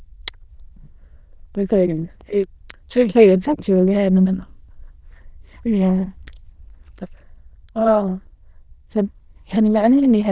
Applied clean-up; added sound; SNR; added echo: neural diffusion model UNIVERSE++.